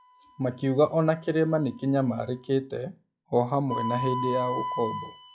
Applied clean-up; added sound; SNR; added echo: classical method log-MMSE.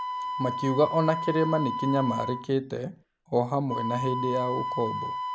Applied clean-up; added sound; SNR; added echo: none; Wind instrument, woodwind instrument; 5 dB; none.